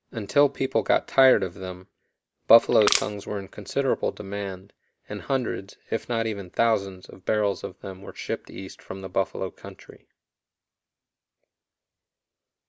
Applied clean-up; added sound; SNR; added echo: none; Crushing; 1 dB; none.